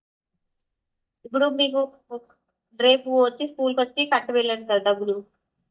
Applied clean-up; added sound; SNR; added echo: neural mask model DeepFilterNet 3.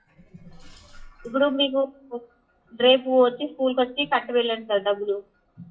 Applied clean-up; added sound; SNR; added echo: classical method WPE with log-MMSE.